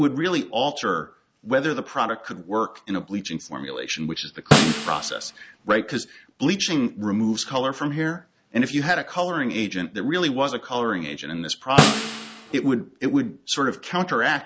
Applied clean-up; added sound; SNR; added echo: none; Snare drum; -1 dB; none.